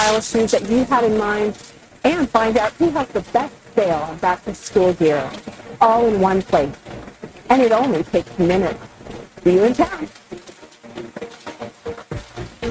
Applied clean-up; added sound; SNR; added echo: neural mask model RNNoise.